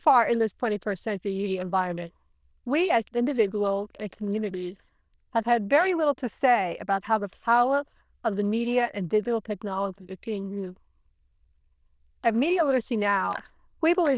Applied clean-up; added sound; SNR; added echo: neural diffusion model UNIVERSE++.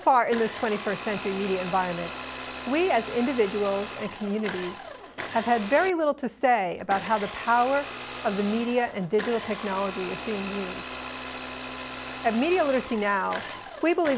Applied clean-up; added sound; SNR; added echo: none; Domestic sounds, home sounds; 11 dB; none.